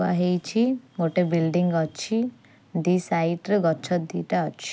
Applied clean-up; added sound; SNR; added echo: none; none; none; none.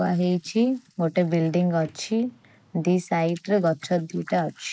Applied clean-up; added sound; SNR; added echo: neural mask model Resemble Enhance denoiser.